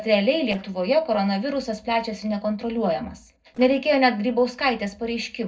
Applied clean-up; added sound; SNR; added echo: neural separator model SepFormer DNS4.